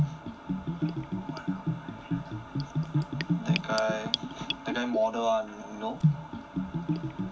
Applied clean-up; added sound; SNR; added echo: none; Bathtub (filling or washing) / Gurgling; -3 dB; reverberation time 0.3 s.